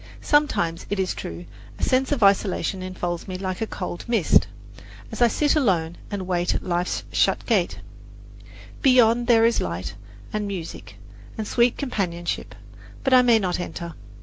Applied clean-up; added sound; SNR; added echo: none; none; none; none.